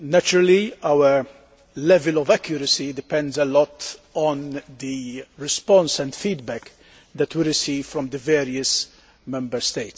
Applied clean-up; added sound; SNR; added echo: none; none; none; none.